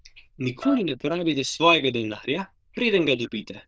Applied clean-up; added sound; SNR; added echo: neural diffusion model UNIVERSE++.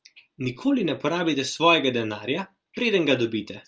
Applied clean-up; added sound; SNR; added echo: none; none; none; none.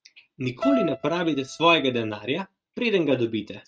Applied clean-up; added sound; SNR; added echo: neural mask model RNNoise.